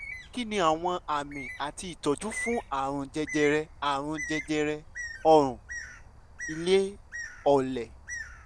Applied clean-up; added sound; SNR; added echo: none; Bird; 13 dB; none.